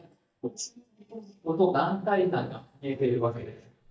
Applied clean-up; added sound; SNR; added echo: neural mask model DeepFilterNet 3.